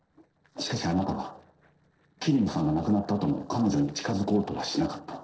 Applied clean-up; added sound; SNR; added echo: neural separator model SepFormer DNS4.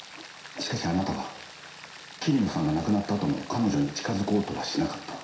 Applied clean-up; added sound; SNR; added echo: none; Rain; 17 dB; reverberation time 0.7 s.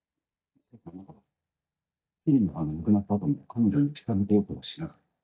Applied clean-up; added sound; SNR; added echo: neural mask model DeepFilterNet 3.